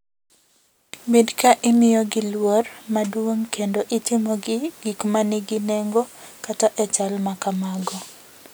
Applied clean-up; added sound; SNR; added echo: none; none; none; none.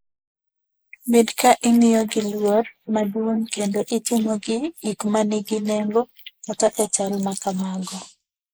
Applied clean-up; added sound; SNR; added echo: neural mask model Resemble Enhance denoiser.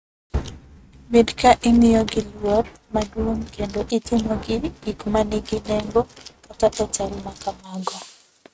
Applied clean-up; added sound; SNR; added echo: neural mask model RNNoise.